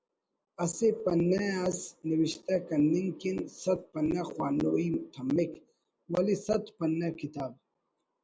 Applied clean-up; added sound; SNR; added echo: none; none; none; none.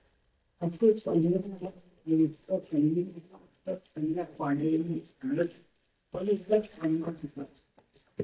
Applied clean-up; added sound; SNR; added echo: neural mask model DeepFilterNet 3.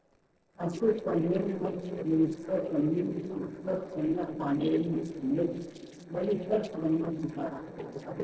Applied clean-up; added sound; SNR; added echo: neural separator model SepFormer DNS4.